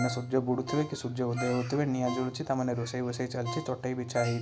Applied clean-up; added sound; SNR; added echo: none; Ringtone; 12 dB; none.